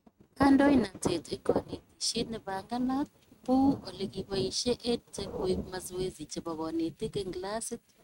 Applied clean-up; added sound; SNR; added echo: neural mask model RNNoise.